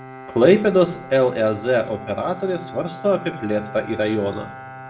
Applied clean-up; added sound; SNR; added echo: none; Bowed string instrument; 15 dB; reverberation time 0.5 s.